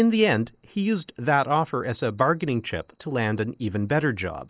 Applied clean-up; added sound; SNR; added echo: neural mask model DeepFilterNet 3.